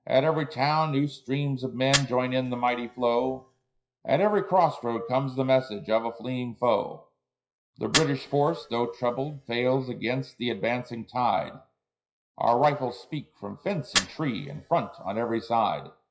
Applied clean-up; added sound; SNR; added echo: classical method WPE with log-MMSE.